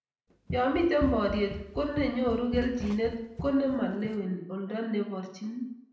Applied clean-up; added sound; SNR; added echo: none; Run; 10 dB; reverberation time 0.7 s.